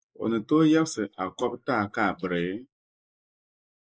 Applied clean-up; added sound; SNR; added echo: neural mask model Resemble Enhance denoiser.